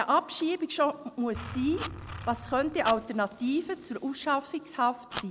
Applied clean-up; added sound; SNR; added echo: none; Engine + Fire; 14 dB; none.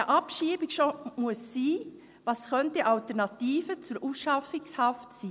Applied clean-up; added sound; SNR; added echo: none; none; none; none.